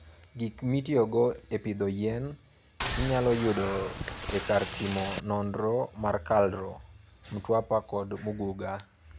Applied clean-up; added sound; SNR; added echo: none; Boat, Water vehicle; 5 dB; none.